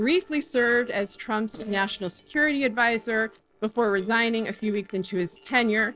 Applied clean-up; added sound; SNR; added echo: neural separator model SepFormer DNS4.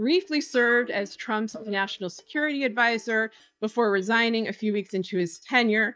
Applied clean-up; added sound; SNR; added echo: neural mask model DeepFilterNet 3.